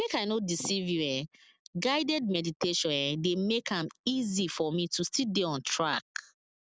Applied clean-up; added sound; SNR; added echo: none; none; none; none.